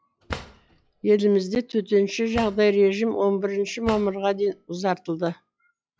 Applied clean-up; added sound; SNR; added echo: classical method log-MMSE.